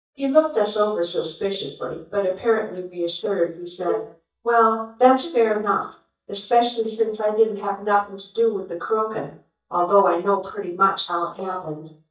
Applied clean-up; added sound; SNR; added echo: neural mask model DeepFilterNet 3.